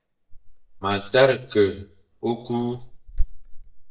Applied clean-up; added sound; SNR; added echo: neural mask model DeepFilterNet 3.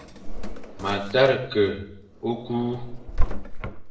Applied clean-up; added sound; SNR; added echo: none; Drawer open or close; 0 dB; reverberation time 0.6 s.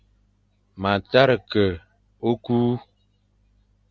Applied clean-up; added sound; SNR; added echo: none; none; none; none.